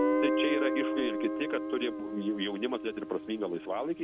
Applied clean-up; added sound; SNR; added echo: none; Guitar; -1 dB; none.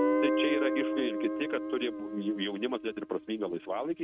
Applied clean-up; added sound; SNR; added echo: neural mask model RNNoise.